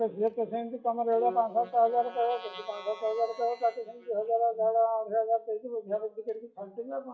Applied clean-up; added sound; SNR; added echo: classical method WPE with log-MMSE.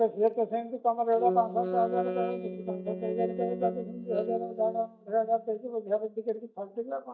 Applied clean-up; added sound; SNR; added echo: neural mask model DeepFilterNet 3.